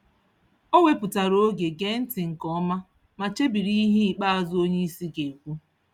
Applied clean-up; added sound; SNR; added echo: none; none; none; none.